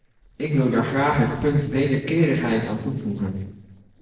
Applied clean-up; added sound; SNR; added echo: neural separator model SepFormer DNS4.